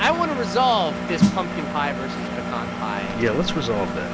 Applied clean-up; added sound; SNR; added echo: none; Engine + Snare drum; 1 dB; none.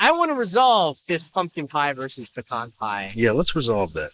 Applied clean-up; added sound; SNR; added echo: neural mask model Resemble Enhance denoiser.